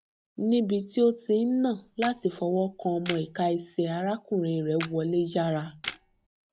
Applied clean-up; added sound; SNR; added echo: none; Camera; 15 dB; none.